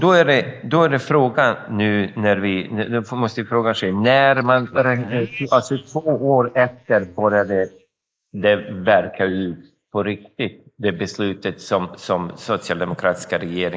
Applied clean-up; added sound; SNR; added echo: neural mask model Resemble Enhance denoiser.